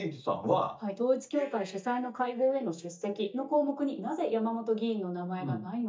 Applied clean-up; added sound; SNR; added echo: neural mask model DeepFilterNet 3.